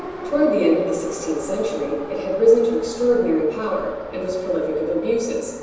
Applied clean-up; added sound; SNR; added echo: none; Subway, metro, underground; 14 dB; reverberation time 1.1 s.